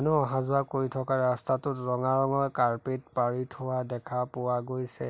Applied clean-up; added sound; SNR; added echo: none; none; none; none.